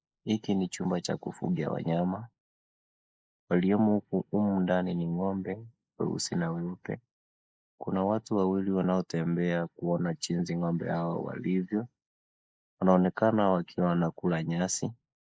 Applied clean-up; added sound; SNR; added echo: neural mask model Resemble Enhance denoiser.